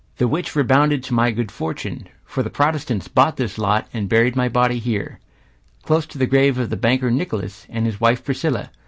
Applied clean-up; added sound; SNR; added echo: none; none; none; none.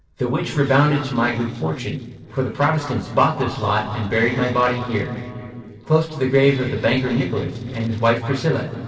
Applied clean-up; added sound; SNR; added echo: neural separator model SepFormer DNS4.